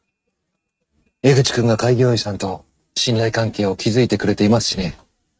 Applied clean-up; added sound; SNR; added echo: neural mask model RNNoise.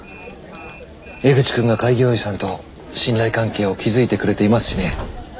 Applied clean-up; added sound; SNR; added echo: none; Train; 17 dB; none.